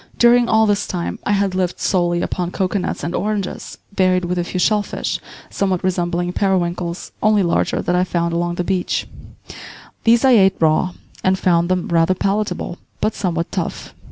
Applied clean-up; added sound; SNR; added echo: none; none; none; none.